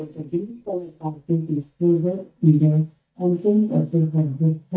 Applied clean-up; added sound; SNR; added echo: neural mask model DeepFilterNet 3.